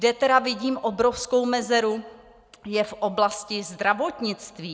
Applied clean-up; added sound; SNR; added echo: none; none; none; none.